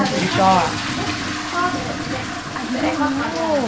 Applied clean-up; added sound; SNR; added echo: none; Fill (with liquid) / Toilet flush; 3 dB; none.